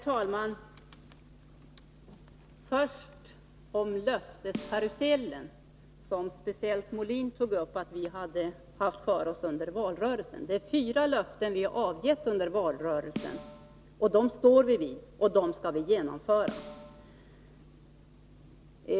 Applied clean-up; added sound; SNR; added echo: none; Snare drum; 15 dB; none.